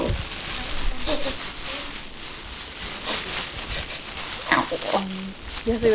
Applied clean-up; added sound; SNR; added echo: none; Crumpling, crinkling + Respiratory sounds; -2 dB; none.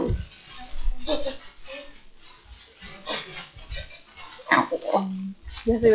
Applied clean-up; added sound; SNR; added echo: classical method log-MMSE.